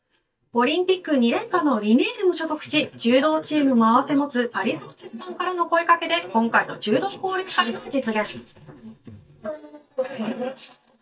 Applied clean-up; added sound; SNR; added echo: neural mask model DeepFilterNet 3.